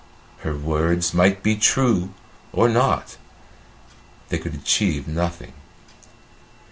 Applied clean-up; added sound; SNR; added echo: none; none; none; none.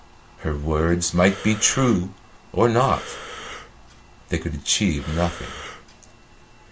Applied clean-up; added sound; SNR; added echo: none; Breathing; 14 dB; none.